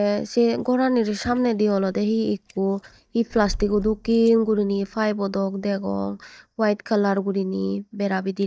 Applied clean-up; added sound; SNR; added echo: neural mask model DeepFilterNet 3.